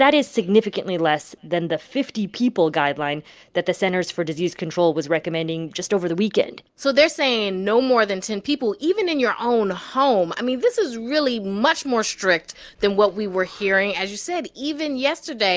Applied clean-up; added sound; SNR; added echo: none; none; none; none.